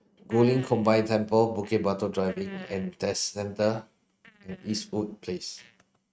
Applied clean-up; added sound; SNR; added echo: neural mask model RNNoise.